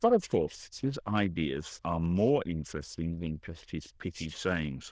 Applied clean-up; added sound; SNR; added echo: neural diffusion model UNIVERSE++.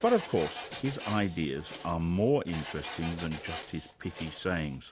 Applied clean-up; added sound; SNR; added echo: none; Printer; 10 dB; none.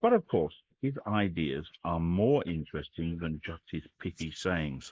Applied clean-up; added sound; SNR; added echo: neural mask model Resemble Enhance denoiser.